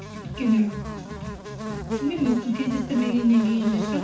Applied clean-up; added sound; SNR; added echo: none; Buzz; 8 dB; reverberation time 0.9 s.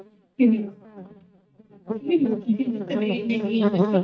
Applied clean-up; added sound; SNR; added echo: neural mask model DeepFilterNet 3.